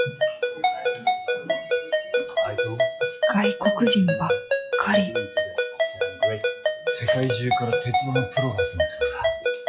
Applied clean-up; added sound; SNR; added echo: classical method log-MMSE.